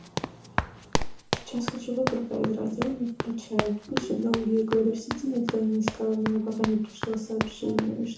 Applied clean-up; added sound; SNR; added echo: none; Run; 5 dB; reverberation time 0.8 s.